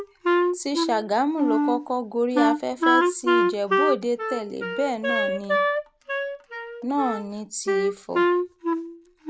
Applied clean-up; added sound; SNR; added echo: none; Wind instrument, woodwind instrument; -3 dB; none.